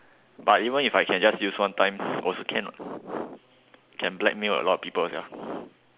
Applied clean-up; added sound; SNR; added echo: none; none; none; none.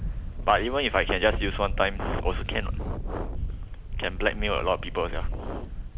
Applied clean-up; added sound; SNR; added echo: none; Camera; 2 dB; none.